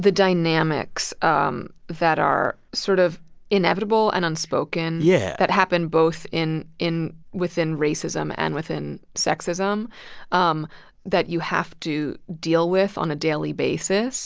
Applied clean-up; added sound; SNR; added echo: none; none; none; none.